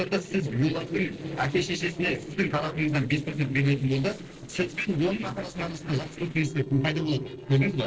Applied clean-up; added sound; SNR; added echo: neural separator model SepFormer DNS4.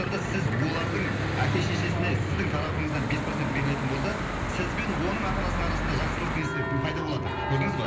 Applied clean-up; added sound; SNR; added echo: none; Church bell / Traffic noise, roadway noise; -2 dB; reverberation time 0.5 s.